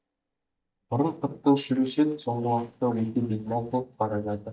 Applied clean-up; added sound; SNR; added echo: neural mask model DeepFilterNet 3.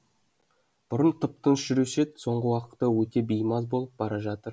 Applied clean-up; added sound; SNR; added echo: none; none; none; none.